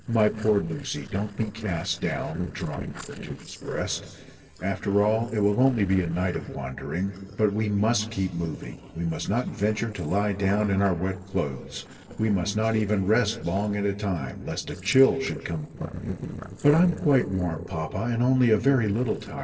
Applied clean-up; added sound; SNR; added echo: neural separator model SepFormer DNS4.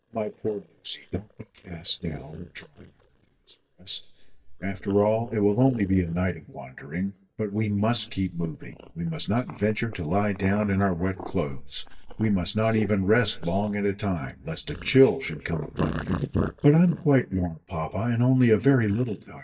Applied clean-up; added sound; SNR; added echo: neural mask model DeepFilterNet 3.